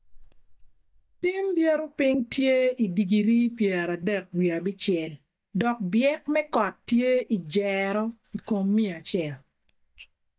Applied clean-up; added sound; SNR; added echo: neural mask model DeepFilterNet 3.